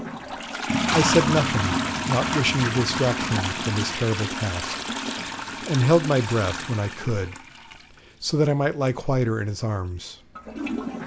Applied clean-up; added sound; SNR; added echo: none; Toilet flush; 4 dB; none.